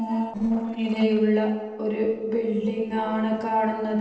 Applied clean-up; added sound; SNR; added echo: neural separator model SepFormer DNS4.